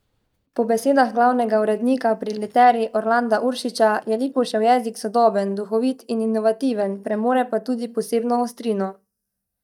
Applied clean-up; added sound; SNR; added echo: neural mask model DeepFilterNet 3.